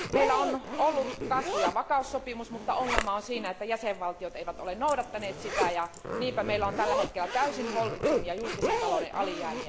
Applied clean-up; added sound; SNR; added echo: none; Zipper (clothing); 2 dB; none.